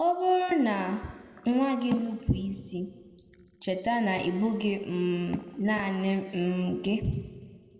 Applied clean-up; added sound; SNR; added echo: none; none; none; reverberation time 1.5 s.